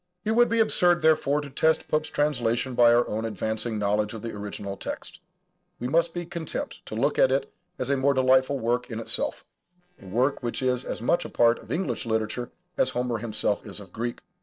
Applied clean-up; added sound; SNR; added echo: neural separator model SepFormer DNS4.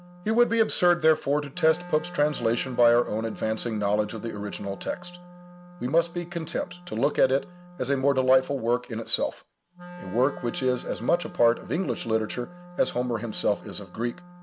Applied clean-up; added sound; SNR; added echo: none; Wind instrument, woodwind instrument; 18 dB; none.